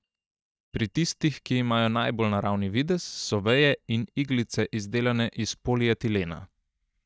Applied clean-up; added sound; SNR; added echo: neural mask model DeepFilterNet 3.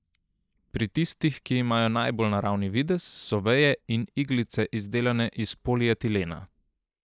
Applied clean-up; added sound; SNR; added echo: neural mask model Resemble Enhance denoiser.